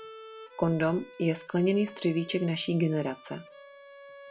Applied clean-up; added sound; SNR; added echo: none; Bowed string instrument; 19 dB; reverberation time 0.2 s.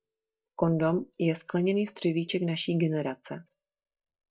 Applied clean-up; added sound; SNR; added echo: neural mask model DeepFilterNet 3.